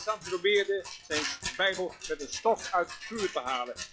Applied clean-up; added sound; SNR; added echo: classical method log-MMSE.